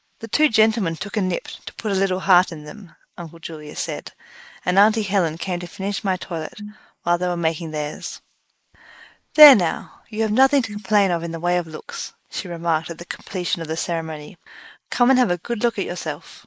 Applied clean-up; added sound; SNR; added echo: neural mask model Resemble Enhance denoiser.